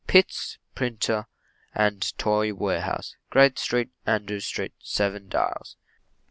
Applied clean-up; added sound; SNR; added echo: none; none; none; none.